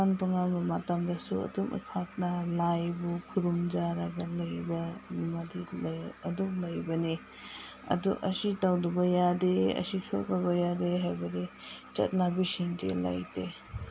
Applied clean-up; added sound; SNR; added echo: none; none; none; none.